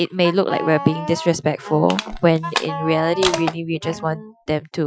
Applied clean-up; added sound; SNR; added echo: classical method Wiener filter.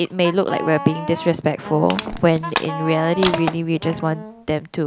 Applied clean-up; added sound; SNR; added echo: none; Wind instrument, woodwind instrument + Crushing; 9 dB; none.